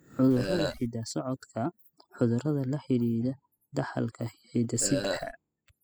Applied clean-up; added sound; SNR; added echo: classical method spectral subtraction.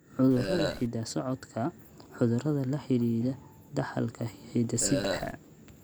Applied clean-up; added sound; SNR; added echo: none; Burping, eructation; 2 dB; none.